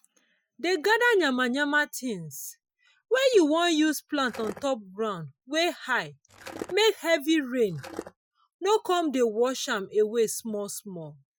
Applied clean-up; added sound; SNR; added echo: classical method Wiener filter.